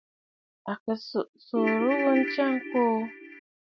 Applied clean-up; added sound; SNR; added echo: none; Ringtone / Keyboard (musical); 5 dB; none.